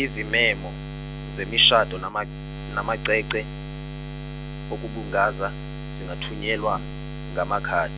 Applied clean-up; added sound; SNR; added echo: none; Buzz; 7 dB; none.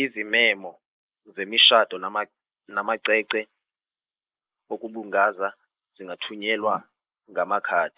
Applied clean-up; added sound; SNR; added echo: neural mask model Resemble Enhance denoiser.